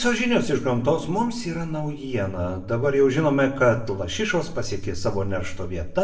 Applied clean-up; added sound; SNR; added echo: none; none; none; reverberation time 0.6 s.